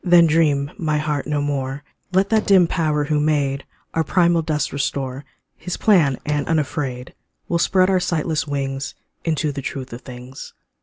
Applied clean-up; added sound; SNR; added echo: none; Slam; 19 dB; none.